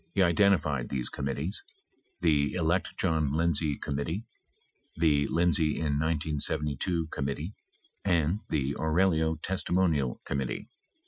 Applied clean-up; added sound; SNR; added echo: classical method Wiener filter.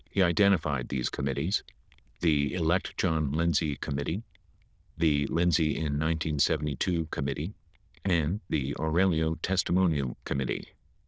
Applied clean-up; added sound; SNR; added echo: neural diffusion model UNIVERSE++.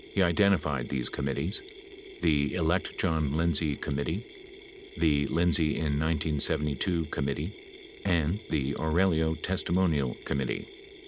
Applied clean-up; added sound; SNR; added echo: none; Mechanisms; 18 dB; none.